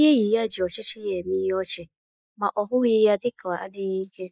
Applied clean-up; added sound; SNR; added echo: neural mask model Resemble Enhance denoiser.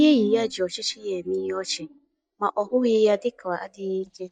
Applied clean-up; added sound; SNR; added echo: neural mask model DeepFilterNet 3.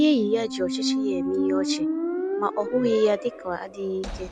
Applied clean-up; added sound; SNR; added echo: none; Squeak; 3 dB; none.